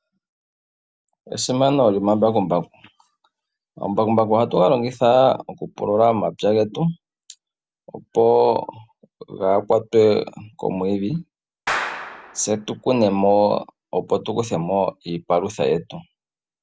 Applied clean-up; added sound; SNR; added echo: none; Clapping; 10 dB; none.